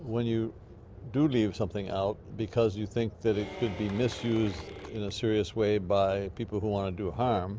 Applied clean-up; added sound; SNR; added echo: none; Applause / Cheering; 15 dB; none.